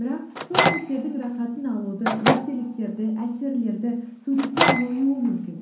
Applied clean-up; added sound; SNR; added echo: none; Microwave oven; 1 dB; reverberation time 0.6 s.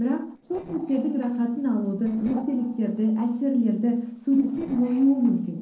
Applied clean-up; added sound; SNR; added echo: neural separator model SepFormer DNS4.